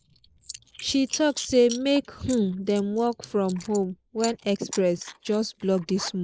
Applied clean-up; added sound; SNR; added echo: neural mask model Resemble Enhance denoiser.